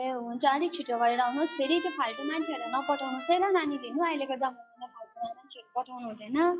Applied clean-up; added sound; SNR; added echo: classical method log-MMSE.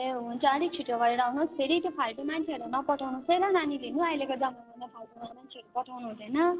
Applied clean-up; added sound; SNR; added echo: neural separator model SepFormer DNS4.